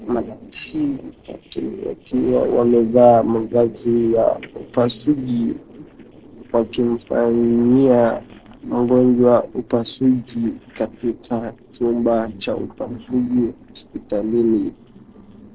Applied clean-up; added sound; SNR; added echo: neural separator model SepFormer DNS4.